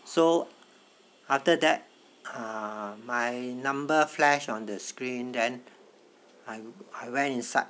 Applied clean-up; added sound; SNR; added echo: none; none; none; none.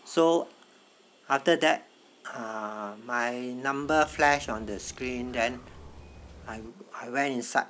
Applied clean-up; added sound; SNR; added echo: none; Bird; 17 dB; none.